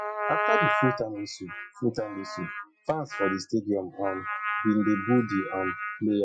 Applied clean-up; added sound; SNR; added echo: classical method Wiener filter.